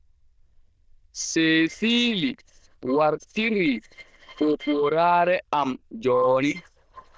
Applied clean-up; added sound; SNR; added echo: neural diffusion model UNIVERSE++.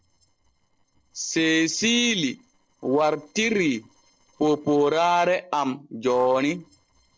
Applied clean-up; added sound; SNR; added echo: neural separator model SepFormer DNS4.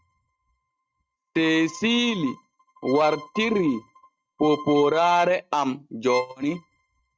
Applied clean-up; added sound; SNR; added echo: neural mask model RNNoise.